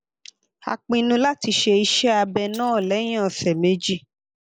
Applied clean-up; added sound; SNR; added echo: neural mask model Resemble Enhance denoiser.